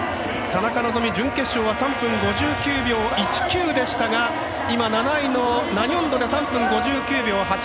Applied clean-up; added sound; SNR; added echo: none; Trumpet; 11 dB; none.